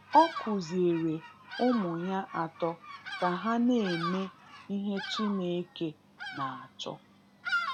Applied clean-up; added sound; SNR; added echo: none; Bird vocalization, bird call, bird song; 9 dB; none.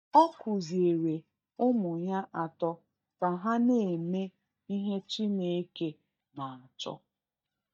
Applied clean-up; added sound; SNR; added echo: neural mask model DeepFilterNet 3.